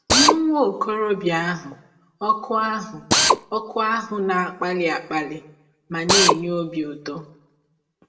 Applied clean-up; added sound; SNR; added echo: none; Drill; 1 dB; reverberation time 0.6 s.